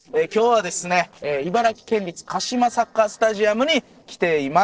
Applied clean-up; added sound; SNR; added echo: neural separator model SepFormer DNS4.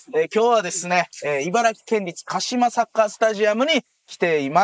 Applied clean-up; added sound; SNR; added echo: neural mask model Resemble Enhance denoiser.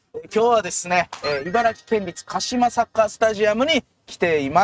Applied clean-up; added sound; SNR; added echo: neural mask model RNNoise.